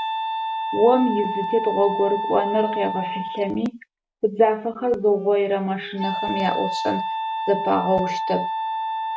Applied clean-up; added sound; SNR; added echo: none; Wind instrument, woodwind instrument; 5 dB; none.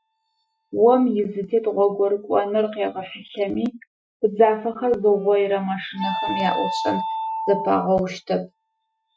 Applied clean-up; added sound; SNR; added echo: classical method Wiener filter.